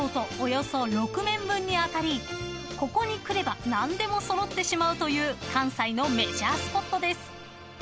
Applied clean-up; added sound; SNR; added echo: none; none; none; none.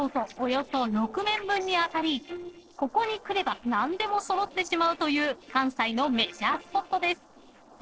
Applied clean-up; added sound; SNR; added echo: neural separator model SepFormer DNS4.